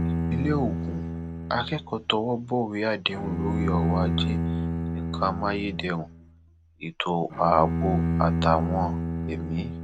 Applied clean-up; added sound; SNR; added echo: none; Bowed string instrument; 0 dB; none.